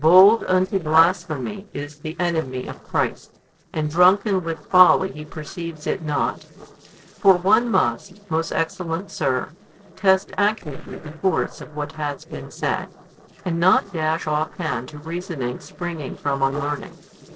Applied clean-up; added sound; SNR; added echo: neural separator model SepFormer DNS4.